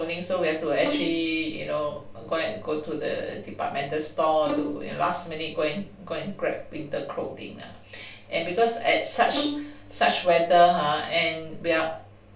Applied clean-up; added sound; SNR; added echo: none; Bowed string instrument; 11 dB; reverberation time 0.3 s.